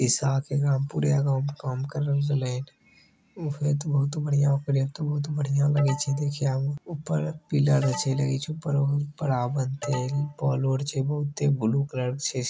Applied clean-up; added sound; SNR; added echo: none; Alarm; 15 dB; none.